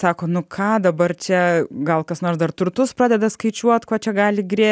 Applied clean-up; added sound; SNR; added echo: none; none; none; none.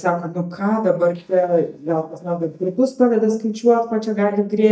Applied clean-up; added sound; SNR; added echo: neural mask model DeepFilterNet 3.